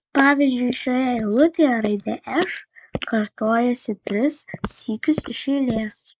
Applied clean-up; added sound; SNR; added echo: neural mask model Resemble Enhance denoiser.